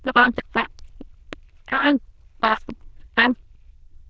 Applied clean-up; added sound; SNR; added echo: neural diffusion model UNIVERSE++.